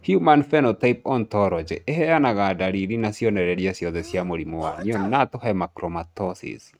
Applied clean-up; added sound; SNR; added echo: neural mask model RNNoise.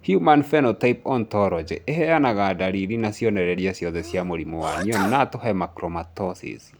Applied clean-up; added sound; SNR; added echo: none; Sneeze; 12 dB; none.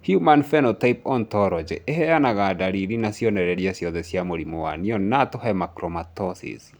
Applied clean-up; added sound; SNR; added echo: none; none; none; none.